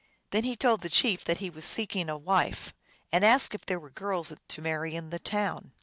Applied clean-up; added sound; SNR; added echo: none; none; none; none.